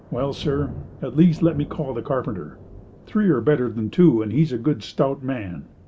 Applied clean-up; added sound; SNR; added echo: none; Thunder; 17 dB; none.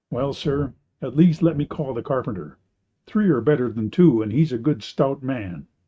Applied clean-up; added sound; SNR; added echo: neural mask model RNNoise.